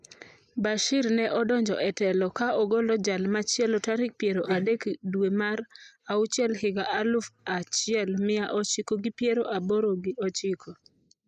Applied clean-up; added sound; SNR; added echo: neural mask model Resemble Enhance denoiser.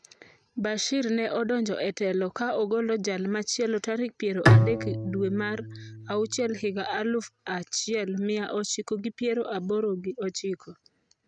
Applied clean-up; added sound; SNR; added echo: neural mask model RNNoise.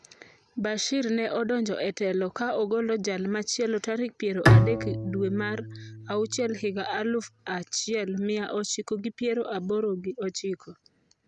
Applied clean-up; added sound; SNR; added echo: none; Bowed string instrument; -2 dB; none.